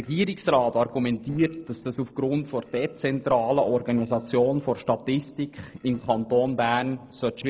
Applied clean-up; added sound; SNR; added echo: neural separator model SepFormer DNS4.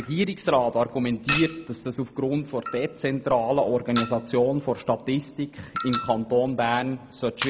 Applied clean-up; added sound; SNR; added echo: none; Chink, clink; 12 dB; none.